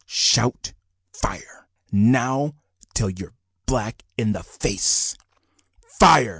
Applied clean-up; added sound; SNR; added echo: none; none; none; none.